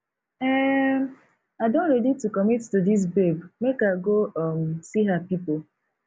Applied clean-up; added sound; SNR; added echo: none; none; none; none.